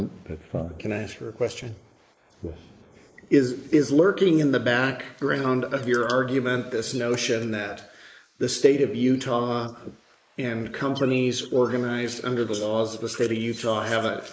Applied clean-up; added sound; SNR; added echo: neural mask model Resemble Enhance denoiser.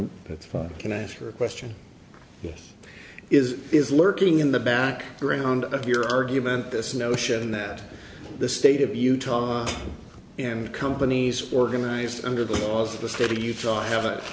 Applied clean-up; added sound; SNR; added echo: none; none; none; none.